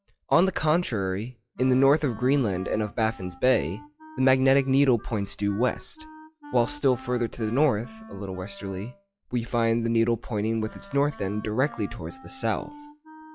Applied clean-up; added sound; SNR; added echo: classical method log-MMSE.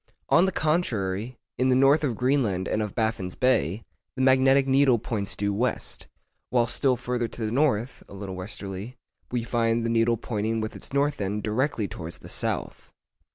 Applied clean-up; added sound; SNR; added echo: none; none; none; none.